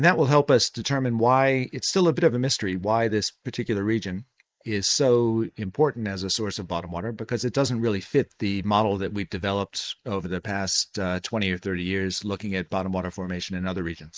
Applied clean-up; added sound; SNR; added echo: neural mask model Resemble Enhance denoiser.